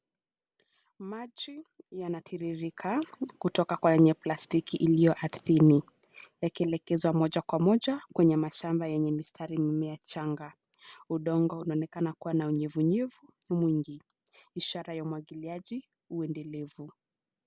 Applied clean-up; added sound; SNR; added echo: none; none; none; none.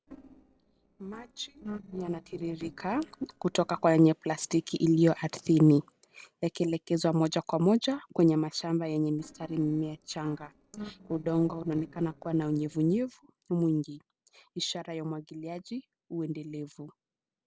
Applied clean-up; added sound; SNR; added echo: neural separator model SepFormer DNS4.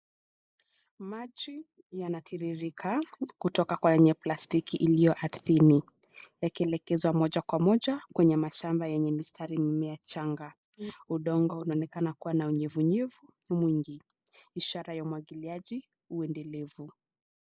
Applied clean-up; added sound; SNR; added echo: neural mask model Resemble Enhance denoiser.